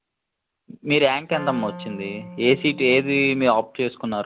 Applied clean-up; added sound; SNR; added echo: none; Wind instrument, woodwind instrument; 16 dB; none.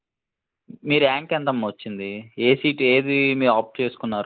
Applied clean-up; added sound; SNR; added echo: neural mask model Resemble Enhance denoiser.